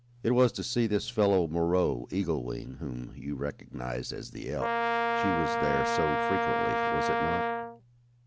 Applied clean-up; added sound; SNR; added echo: none; Brass instrument; -2 dB; none.